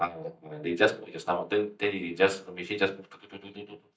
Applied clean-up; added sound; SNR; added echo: neural mask model DeepFilterNet 3.